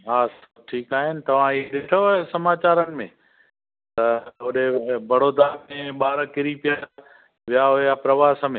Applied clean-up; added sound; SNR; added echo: none; none; none; none.